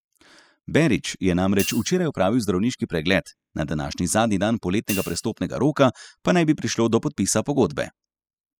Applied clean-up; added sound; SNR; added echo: classical method spectral subtraction.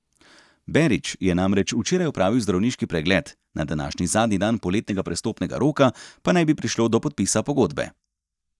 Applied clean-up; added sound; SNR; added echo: neural mask model DeepFilterNet 3.